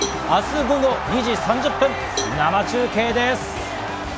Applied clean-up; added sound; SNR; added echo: none; Cowbell; 15 dB; none.